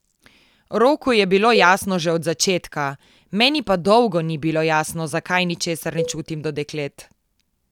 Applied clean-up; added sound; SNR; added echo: none; Cowbell; 12 dB; none.